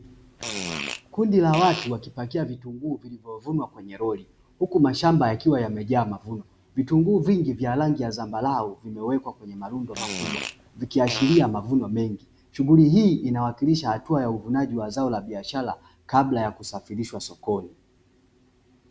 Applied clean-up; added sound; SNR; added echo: none; Fart; 11 dB; none.